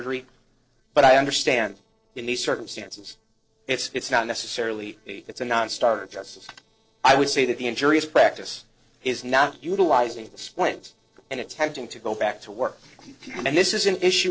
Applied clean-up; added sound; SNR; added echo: neural separator model SepFormer DNS4.